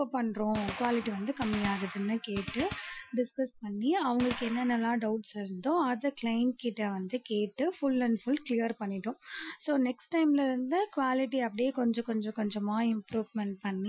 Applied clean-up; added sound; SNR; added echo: classical method Wiener filter.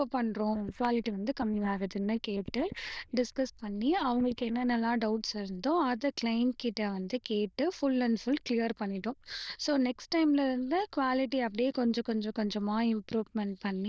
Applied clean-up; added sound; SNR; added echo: neural diffusion model UNIVERSE++.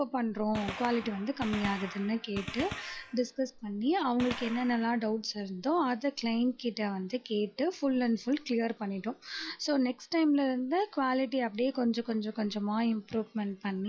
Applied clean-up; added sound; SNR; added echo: classical method log-MMSE.